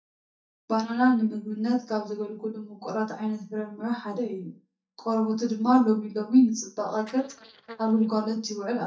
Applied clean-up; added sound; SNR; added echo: neural mask model DeepFilterNet 3.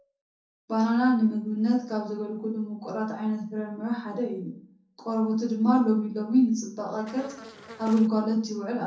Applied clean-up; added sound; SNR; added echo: neural separator model SepFormer DNS4.